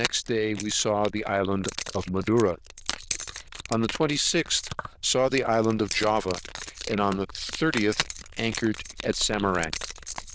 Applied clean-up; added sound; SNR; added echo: neural diffusion model UNIVERSE++.